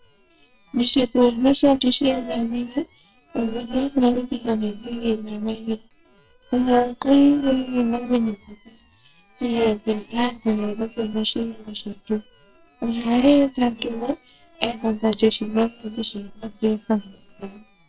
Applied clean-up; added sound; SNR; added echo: neural separator model SepFormer WHAMR!.